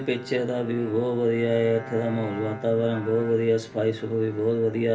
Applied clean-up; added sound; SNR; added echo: none; Bowed string instrument; 16 dB; reverberation time 0.3 s.